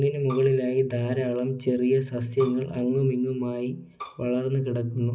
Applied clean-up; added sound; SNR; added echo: none; Bowed string instrument; 19 dB; none.